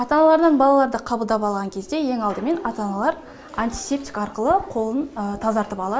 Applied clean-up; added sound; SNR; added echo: none; none; none; none.